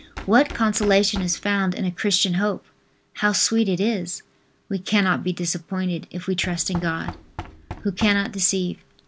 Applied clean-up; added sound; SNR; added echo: none; Knock; 17 dB; none.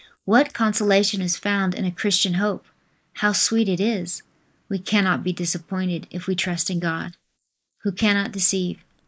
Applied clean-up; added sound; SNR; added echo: neural mask model Resemble Enhance denoiser.